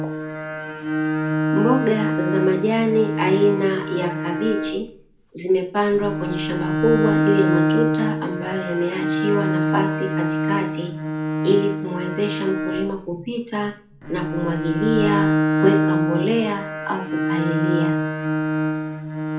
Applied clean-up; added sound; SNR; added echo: none; Bowed string instrument; -1 dB; reverberation time 0.4 s.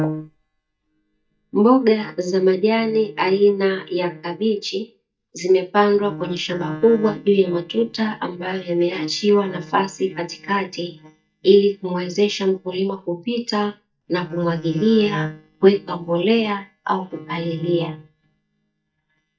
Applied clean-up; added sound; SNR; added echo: neural mask model DeepFilterNet 3.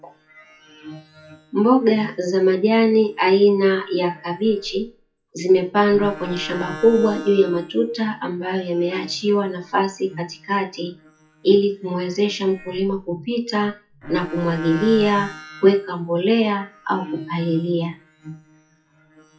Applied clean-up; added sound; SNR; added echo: classical method WPE with log-MMSE.